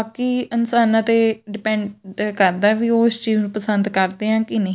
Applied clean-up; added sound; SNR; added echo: none; none; none; none.